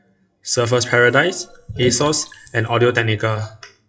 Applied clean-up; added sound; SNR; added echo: classical method WPE with log-MMSE.